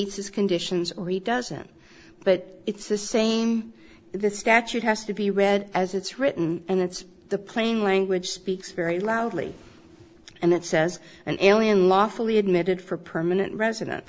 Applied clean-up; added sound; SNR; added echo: none; none; none; none.